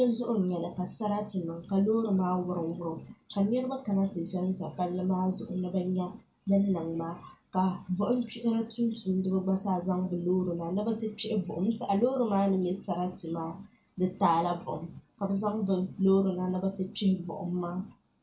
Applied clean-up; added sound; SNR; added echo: none; none; none; reverberation time 0.2 s.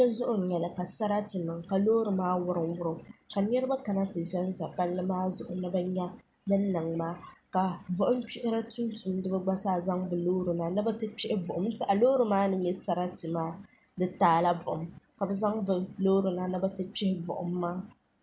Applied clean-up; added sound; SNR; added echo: none; none; none; none.